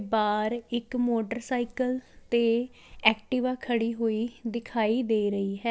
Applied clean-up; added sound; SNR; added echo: none; none; none; none.